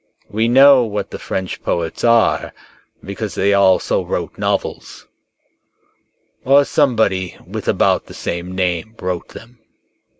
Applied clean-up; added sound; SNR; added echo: none; none; none; none.